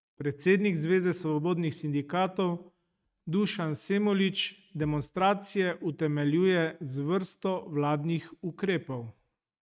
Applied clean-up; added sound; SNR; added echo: neural mask model RNNoise.